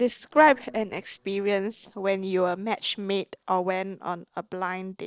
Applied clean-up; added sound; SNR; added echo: neural separator model SepFormer DNS4.